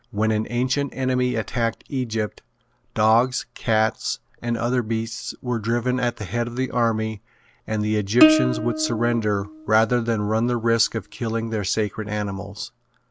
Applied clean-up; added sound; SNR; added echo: none; Plucked string instrument; 2 dB; none.